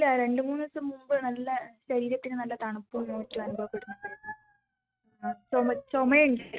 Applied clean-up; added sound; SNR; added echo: neural mask model RNNoise.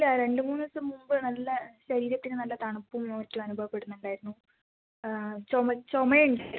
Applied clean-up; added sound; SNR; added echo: none; none; none; none.